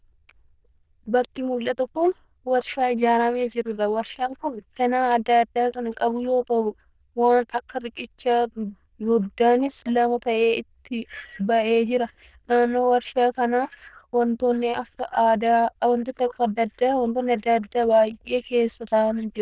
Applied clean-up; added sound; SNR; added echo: neural diffusion model UNIVERSE++.